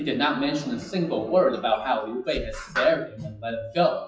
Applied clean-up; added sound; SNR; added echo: classical method WPE with log-MMSE.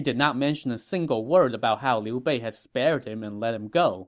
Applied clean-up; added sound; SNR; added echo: none; none; none; none.